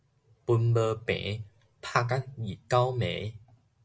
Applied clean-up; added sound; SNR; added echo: none; none; none; none.